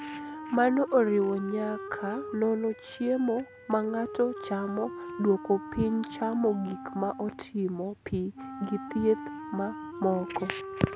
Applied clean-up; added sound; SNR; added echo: none; Wind instrument, woodwind instrument; 11 dB; none.